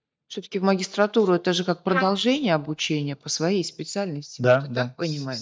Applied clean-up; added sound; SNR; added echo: neural mask model DeepFilterNet 3.